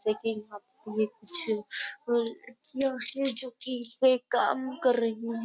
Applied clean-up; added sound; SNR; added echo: none; none; none; none.